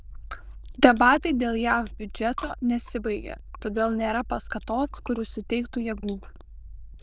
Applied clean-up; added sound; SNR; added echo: neural diffusion model UNIVERSE++.